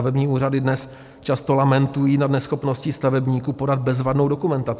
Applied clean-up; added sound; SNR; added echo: none; none; none; none.